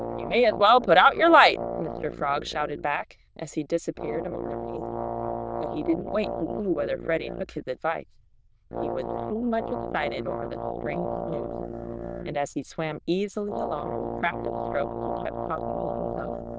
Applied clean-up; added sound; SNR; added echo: neural diffusion model UNIVERSE++.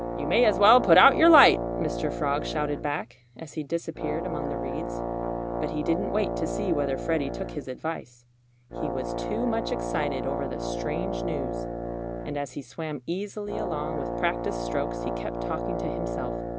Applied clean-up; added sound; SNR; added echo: none; Brass instrument; 4 dB; none.